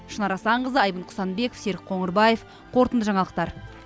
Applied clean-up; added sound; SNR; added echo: none; none; none; none.